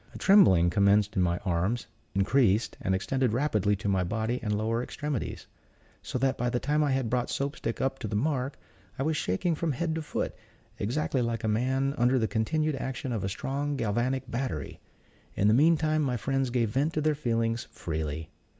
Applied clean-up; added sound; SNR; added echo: none; none; none; none.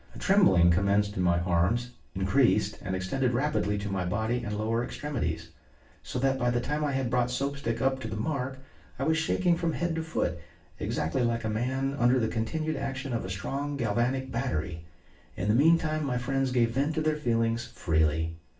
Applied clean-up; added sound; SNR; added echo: none; none; none; reverberation time 0.3 s.